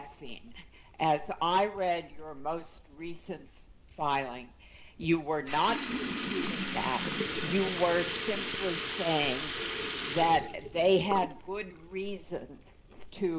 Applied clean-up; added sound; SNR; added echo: none; Sink (filling or washing) / Liquid; 3 dB; reverberation time 0.5 s.